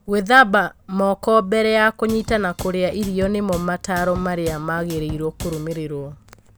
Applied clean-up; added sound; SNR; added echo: none; Drum / Drum kit; 14 dB; none.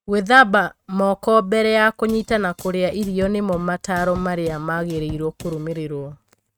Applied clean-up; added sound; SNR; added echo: neural mask model RNNoise.